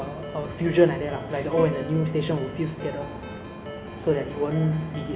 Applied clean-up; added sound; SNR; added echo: none; Ringtone + Plucked string instrument; 13 dB; none.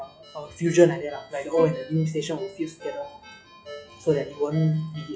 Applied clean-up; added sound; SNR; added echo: classical method log-MMSE.